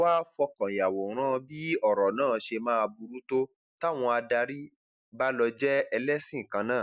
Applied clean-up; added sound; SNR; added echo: none; none; none; none.